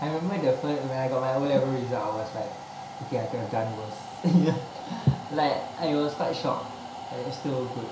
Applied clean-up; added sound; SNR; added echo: none; Domestic sounds, home sounds; 12 dB; reverberation time 0.5 s.